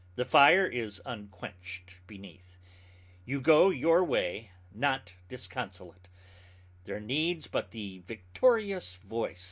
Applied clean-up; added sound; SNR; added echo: none; none; none; none.